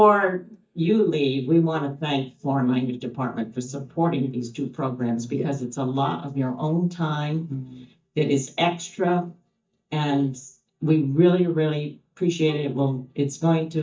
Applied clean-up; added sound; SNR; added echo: neural mask model DeepFilterNet 3.